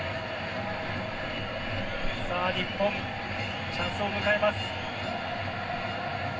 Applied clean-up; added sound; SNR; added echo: none; Cricket / Motor vehicle (road); 11 dB; reverberation time 0.4 s.